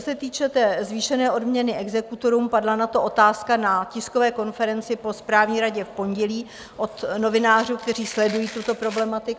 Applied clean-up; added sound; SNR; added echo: none; Domestic sounds, home sounds; 17 dB; none.